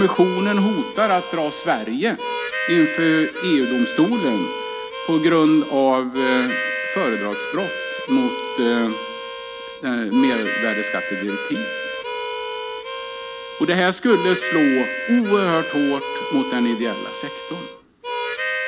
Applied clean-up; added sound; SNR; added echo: none; Harmonica; 6 dB; none.